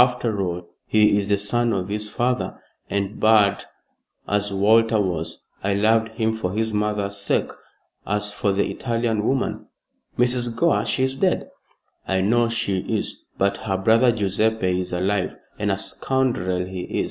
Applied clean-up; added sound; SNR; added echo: none; none; none; none.